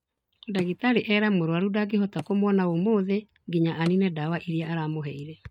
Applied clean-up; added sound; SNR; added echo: neural mask model RNNoise.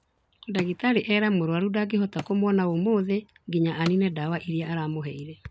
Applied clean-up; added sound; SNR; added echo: none; Wood; 19 dB; none.